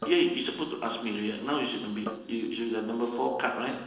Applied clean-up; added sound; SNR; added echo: neural separator model SepFormer DNS4.